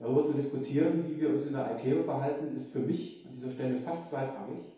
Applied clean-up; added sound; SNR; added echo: none; none; none; reverberation time 2.2 s.